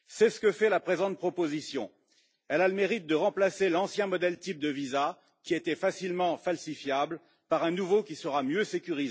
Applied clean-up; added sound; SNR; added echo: none; none; none; none.